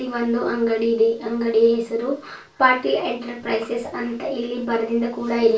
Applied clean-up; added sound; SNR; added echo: none; none; none; reverberation time 0.2 s.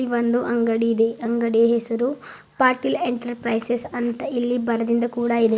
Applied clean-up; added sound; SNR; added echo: none; none; none; none.